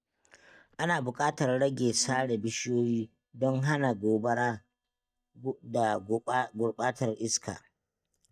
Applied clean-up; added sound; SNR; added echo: neural mask model DeepFilterNet 3.